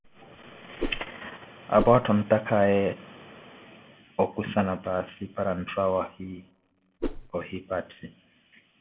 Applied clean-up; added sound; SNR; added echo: none; Whoosh, swoosh, swish; 4 dB; reverberation time 0.3 s.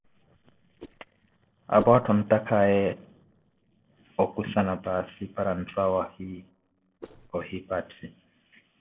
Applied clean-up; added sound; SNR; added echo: neural separator model SepFormer DNS4.